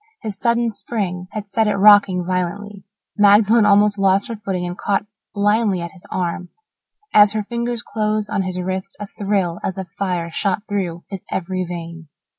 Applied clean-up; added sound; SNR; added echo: none; none; none; none.